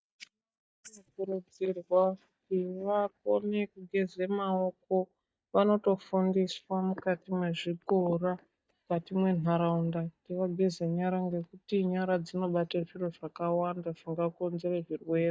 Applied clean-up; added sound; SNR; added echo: neural mask model DeepFilterNet 3.